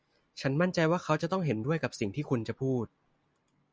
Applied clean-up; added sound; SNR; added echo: none; none; none; none.